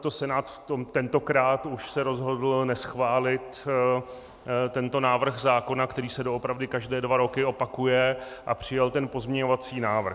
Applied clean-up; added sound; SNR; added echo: none; none; none; none.